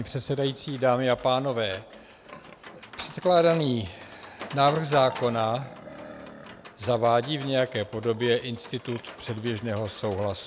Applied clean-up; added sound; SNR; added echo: none; Livestock, farm animals, working animals; 17 dB; none.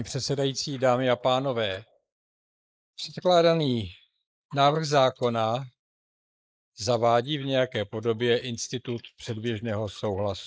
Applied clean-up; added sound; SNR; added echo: neural mask model Resemble Enhance denoiser.